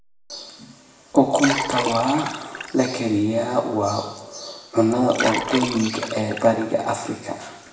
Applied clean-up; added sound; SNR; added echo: none; Liquid; 7 dB; reverberation time 0.9 s.